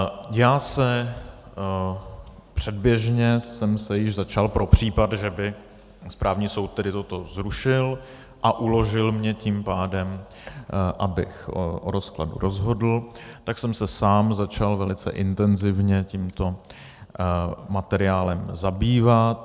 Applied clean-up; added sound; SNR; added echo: none; none; none; none.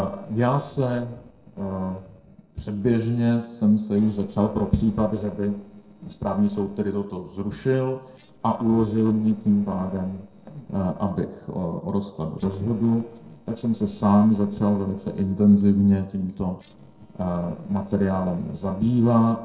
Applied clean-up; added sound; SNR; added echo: neural separator model SepFormer DNS4.